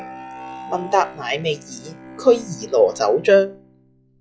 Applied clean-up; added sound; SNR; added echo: classical method log-MMSE.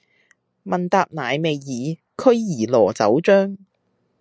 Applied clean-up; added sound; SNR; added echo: none; none; none; none.